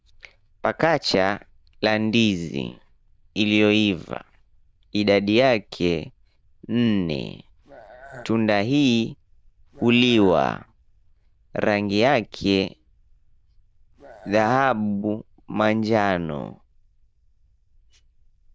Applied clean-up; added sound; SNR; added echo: neural diffusion model UNIVERSE++.